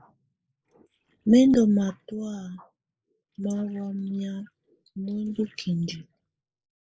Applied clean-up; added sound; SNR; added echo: neural mask model Resemble Enhance denoiser.